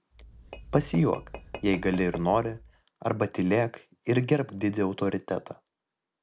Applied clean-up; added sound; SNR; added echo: none; Tap / Glass; 15 dB; none.